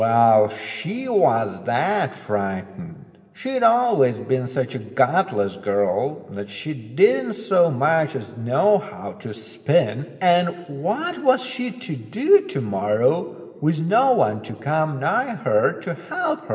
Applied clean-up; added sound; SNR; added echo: none; none; none; reverberation time 2.6 s.